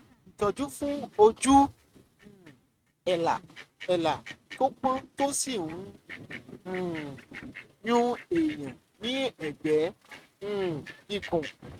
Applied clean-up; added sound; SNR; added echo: neural mask model RNNoise.